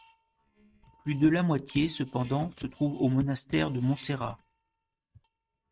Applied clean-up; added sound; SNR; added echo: neural mask model RNNoise.